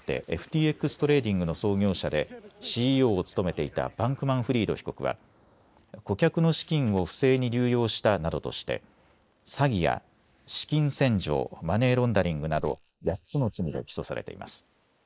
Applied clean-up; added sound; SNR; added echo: neural mask model Resemble Enhance denoiser.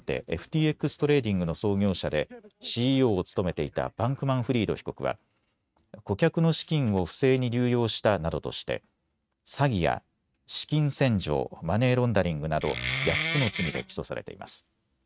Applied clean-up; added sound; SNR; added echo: neural mask model RNNoise.